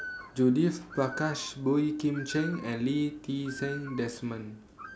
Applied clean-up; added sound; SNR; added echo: none; Bird; 14 dB; none.